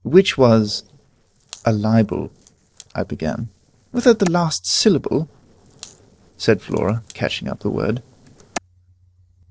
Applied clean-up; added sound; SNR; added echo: neural separator model SepFormer DNS4.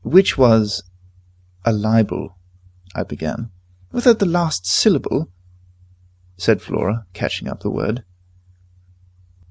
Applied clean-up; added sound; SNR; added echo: none; none; none; none.